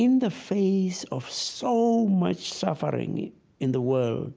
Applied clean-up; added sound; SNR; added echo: none; none; none; none.